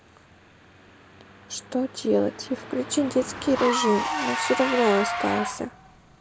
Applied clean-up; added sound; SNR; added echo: none; Engine / Car; 5 dB; none.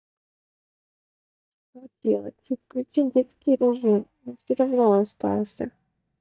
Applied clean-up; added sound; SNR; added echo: neural mask model DeepFilterNet 3.